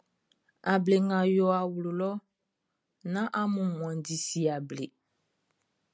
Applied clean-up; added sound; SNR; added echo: none; none; none; none.